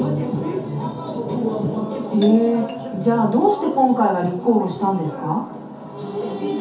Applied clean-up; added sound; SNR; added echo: none; Doorbell; 16 dB; reverberation time 0.5 s.